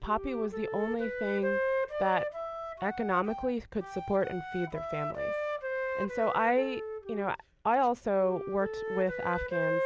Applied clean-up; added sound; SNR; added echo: none; Wind instrument, woodwind instrument; 4 dB; none.